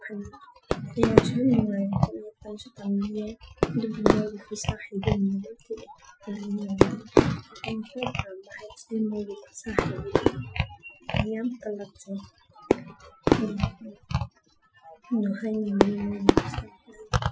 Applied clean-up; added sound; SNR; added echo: classical method Wiener filter.